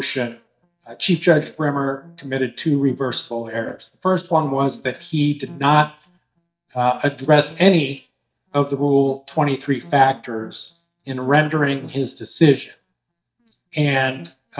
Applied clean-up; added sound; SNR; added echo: neural mask model DeepFilterNet 3.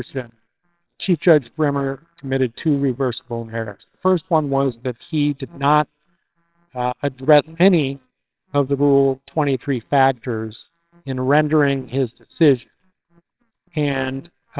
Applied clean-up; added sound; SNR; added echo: neural separator model SepFormer WHAMR!.